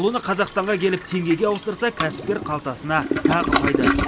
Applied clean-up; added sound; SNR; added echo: none; Toilet flush; 2 dB; none.